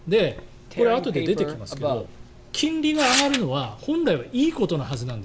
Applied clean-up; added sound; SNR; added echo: none; Tearing; 7 dB; none.